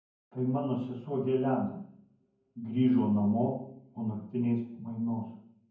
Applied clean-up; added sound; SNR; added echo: none; none; none; reverberation time 0.9 s.